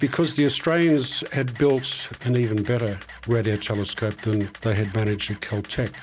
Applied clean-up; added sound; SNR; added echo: none; Camera; 19 dB; none.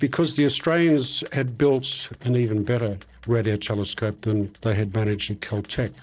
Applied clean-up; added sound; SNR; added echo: neural separator model SepFormer DNS4.